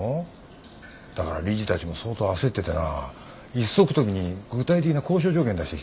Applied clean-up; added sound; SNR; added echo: none; none; none; none.